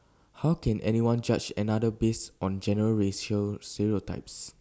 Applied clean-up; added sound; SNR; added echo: none; none; none; none.